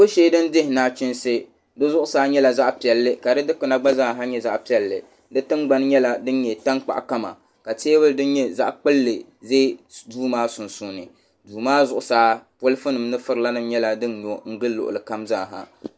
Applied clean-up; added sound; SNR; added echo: none; none; none; none.